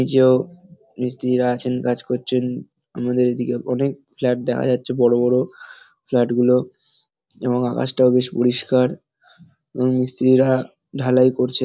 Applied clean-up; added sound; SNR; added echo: none; none; none; none.